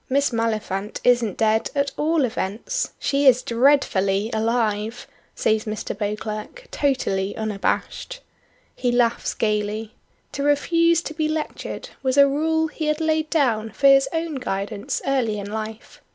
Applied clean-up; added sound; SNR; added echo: none; none; none; none.